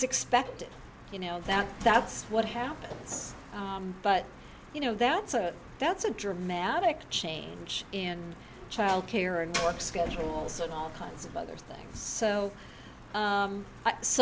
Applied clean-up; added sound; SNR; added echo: none; none; none; none.